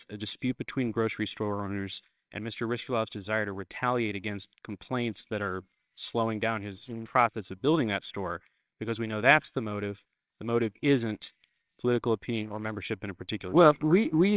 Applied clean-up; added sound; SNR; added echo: neural separator model SepFormer WHAMR!.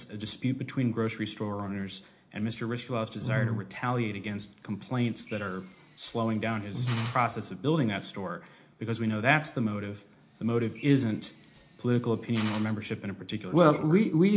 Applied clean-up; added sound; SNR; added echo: none; Drill; 20 dB; reverberation time 0.4 s.